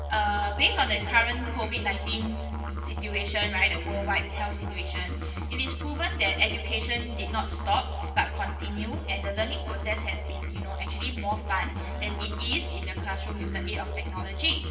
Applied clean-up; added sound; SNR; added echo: none; Musical instrument; 2 dB; reverberation time 2.3 s.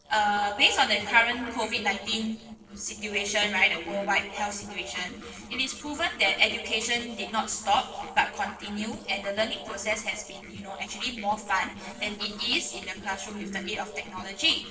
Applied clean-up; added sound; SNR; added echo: neural separator model SepFormer DNS4.